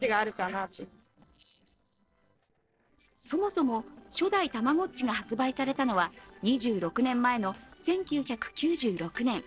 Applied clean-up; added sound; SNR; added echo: neural separator model SepFormer DNS4.